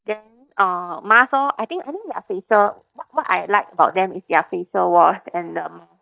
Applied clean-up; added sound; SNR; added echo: neural mask model DeepFilterNet 3.